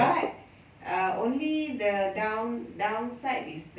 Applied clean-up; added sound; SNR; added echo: none; none; none; none.